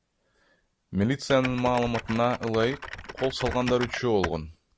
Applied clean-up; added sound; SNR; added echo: none; Typing; 10 dB; none.